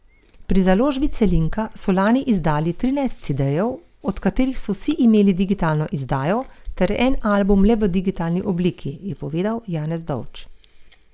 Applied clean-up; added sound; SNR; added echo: none; Chewing, mastication; 10 dB; none.